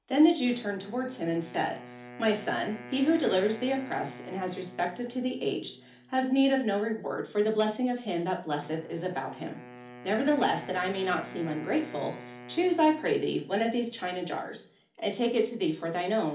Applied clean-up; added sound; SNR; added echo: none; Wind instrument, woodwind instrument; 18 dB; reverberation time 0.4 s.